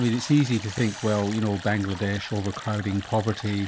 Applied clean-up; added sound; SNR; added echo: none; Camera + Stream; 15 dB; none.